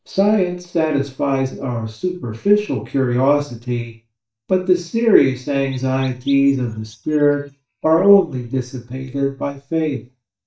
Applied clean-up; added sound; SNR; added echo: neural mask model DeepFilterNet 3.